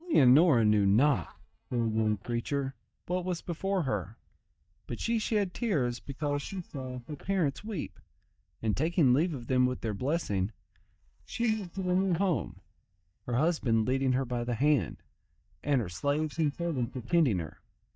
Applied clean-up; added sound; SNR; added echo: neural mask model DeepFilterNet 3.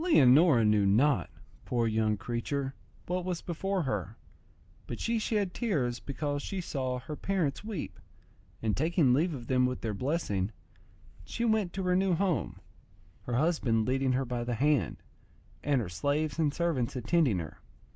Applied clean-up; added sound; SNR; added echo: none; none; none; none.